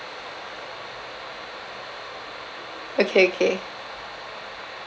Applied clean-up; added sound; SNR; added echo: none; none; none; none.